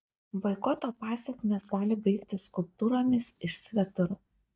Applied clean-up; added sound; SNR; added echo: neural mask model DeepFilterNet 3.